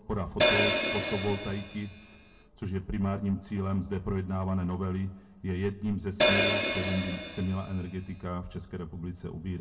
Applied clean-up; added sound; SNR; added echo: none; Hi-hat; -3 dB; reverberation time 0.2 s.